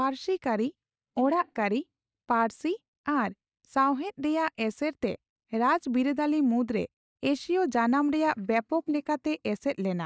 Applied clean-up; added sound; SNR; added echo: neural mask model DeepFilterNet 3.